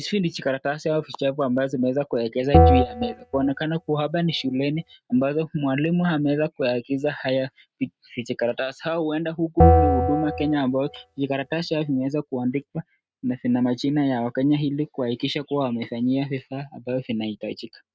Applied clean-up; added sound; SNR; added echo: neural mask model RNNoise.